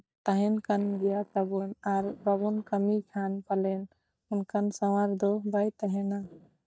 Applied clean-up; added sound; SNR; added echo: neural mask model DeepFilterNet 3.